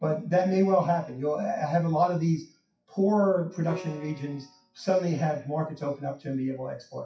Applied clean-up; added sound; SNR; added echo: classical method WPE with log-MMSE.